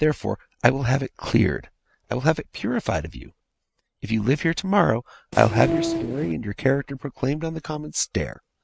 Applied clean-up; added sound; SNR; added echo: neural mask model RNNoise.